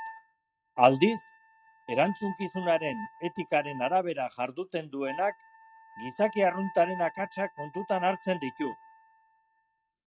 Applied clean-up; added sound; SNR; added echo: neural mask model RNNoise.